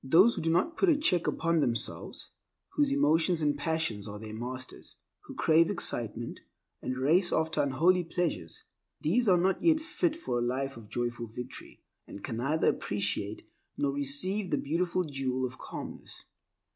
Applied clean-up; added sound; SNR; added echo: none; none; none; none.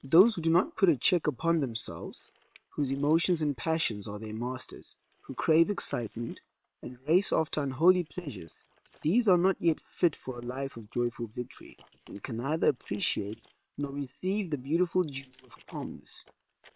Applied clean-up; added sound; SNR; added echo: neural separator model SepFormer WHAM!.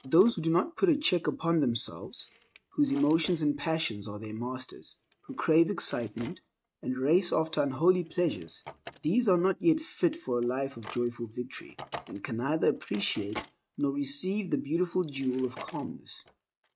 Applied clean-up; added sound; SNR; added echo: neural mask model RNNoise.